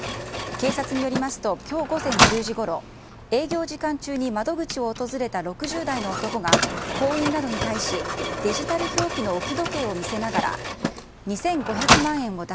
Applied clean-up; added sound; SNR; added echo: none; Mechanisms; 0 dB; none.